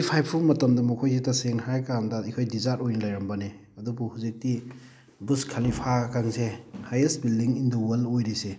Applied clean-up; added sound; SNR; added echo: none; none; none; none.